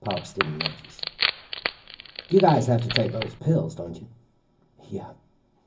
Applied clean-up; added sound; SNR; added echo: none; Wood; 5 dB; reverberation time 0.4 s.